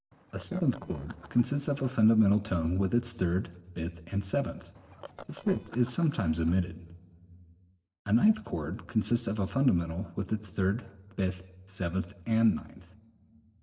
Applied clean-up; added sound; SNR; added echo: neural separator model SepFormer DNS4.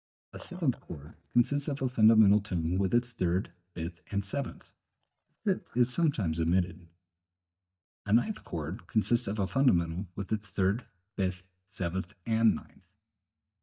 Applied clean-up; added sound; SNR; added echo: neural mask model DeepFilterNet 3.